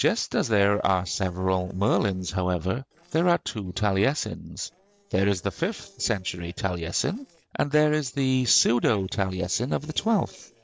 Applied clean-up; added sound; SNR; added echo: neural separator model SepFormer DNS4.